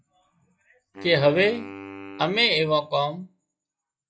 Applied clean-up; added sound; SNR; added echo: classical method log-MMSE.